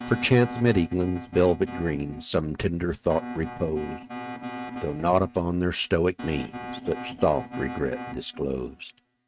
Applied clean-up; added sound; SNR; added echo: neural mask model RNNoise.